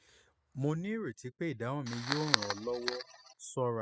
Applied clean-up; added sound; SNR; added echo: classical method spectral subtraction.